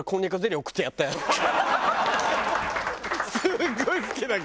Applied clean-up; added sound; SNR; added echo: none; none; none; none.